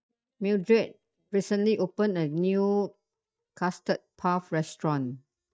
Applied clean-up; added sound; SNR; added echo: neural mask model DeepFilterNet 3.